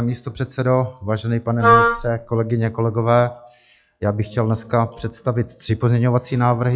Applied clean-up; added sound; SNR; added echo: classical method log-MMSE.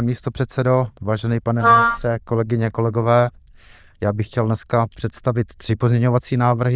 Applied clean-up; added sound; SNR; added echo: neural diffusion model UNIVERSE++.